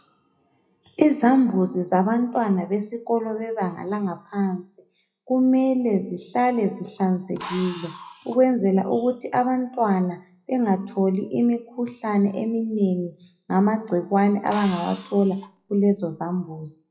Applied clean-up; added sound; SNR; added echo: classical method WPE with log-MMSE.